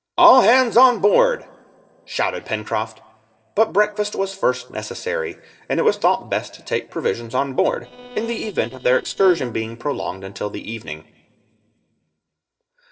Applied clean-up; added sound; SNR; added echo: neural separator model SepFormer DNS4.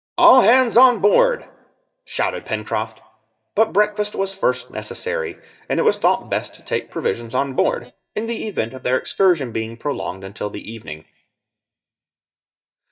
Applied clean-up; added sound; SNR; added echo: neural mask model DeepFilterNet 3.